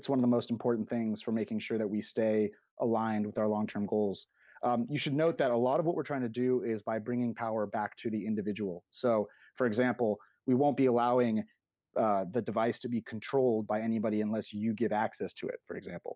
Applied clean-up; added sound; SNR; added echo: neural mask model Resemble Enhance denoiser.